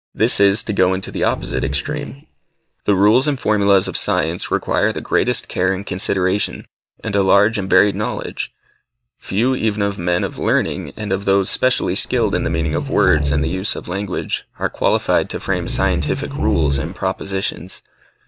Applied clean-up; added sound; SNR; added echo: neural mask model DeepFilterNet 3.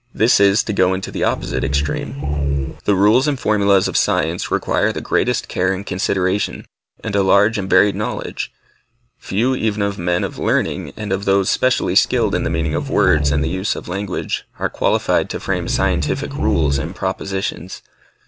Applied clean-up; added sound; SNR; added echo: none; Growling; 1 dB; none.